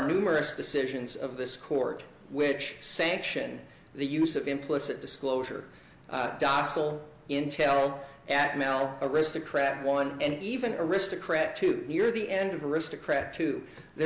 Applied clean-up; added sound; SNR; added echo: none; none; none; none.